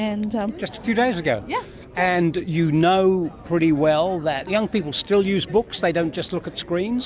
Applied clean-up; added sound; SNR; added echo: none; none; none; none.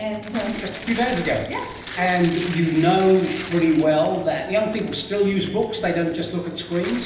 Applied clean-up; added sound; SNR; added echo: none; Tearing; 16 dB; reverberation time 0.9 s.